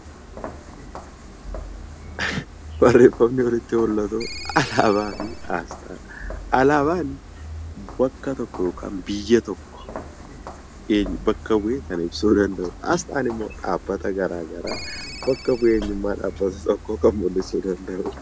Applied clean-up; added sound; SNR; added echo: none; Walk, footsteps + Ringtone; 13 dB; none.